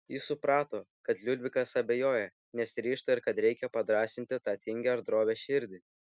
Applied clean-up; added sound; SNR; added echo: none; none; none; none.